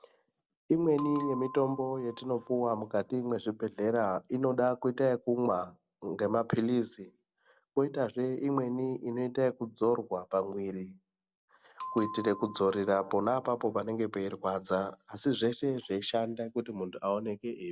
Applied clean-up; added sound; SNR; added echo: none; Bell; 14 dB; none.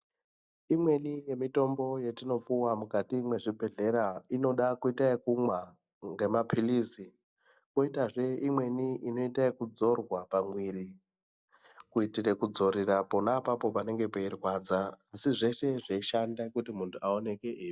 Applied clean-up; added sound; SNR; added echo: neural mask model DeepFilterNet 3.